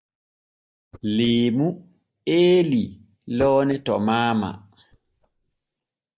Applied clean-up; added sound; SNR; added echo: neural mask model DeepFilterNet 3.